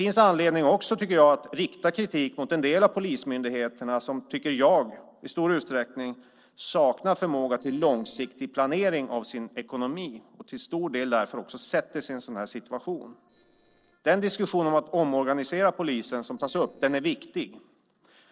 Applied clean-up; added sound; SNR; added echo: neural separator model SepFormer DNS4.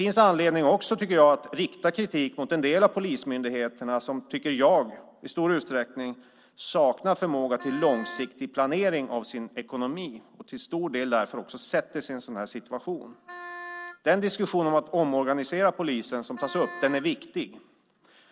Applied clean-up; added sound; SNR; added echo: none; Wind instrument, woodwind instrument; 15 dB; none.